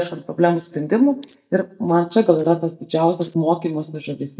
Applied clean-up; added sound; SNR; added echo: neural mask model DeepFilterNet 3.